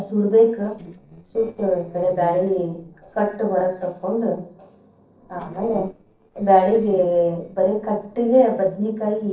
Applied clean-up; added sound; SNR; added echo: neural separator model SepFormer DNS4.